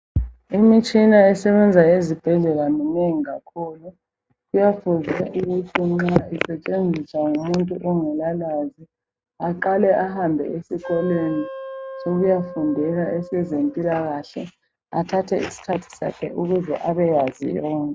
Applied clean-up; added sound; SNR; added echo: none; Wind instrument, woodwind instrument; 14 dB; none.